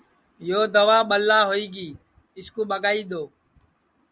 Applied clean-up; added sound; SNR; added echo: none; none; none; none.